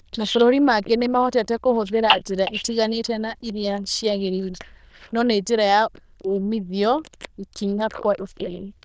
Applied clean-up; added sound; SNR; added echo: neural diffusion model UNIVERSE++.